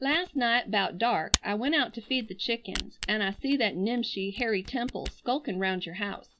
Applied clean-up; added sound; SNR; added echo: none; Camera; 11 dB; none.